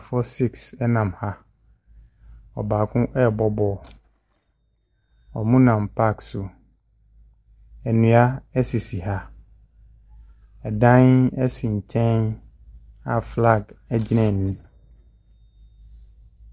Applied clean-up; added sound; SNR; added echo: neural mask model DeepFilterNet 3.